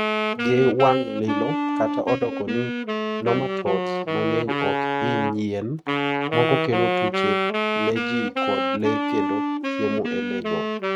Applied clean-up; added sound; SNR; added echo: neural mask model RNNoise.